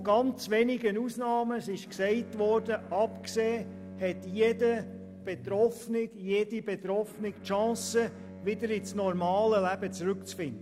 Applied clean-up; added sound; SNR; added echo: none; Bowed string instrument; 16 dB; none.